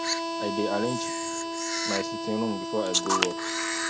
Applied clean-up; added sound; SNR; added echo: none; Camera + Harmonica; -3 dB; none.